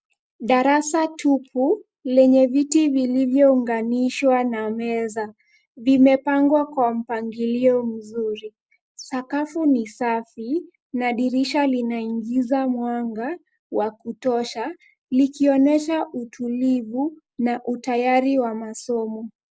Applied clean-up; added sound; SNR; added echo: none; none; none; none.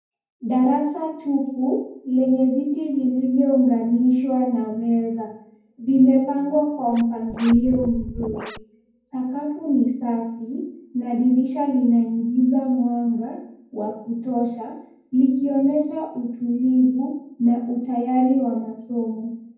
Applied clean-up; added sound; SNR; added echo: none; Scratching (performance technique); 12 dB; reverberation time 0.9 s.